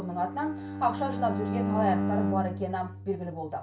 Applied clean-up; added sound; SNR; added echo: none; Bowed string instrument; 1 dB; reverberation time 0.3 s.